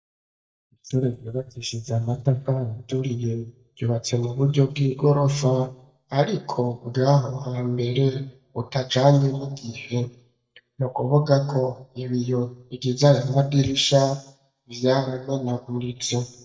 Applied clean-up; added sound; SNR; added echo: neural mask model DeepFilterNet 3.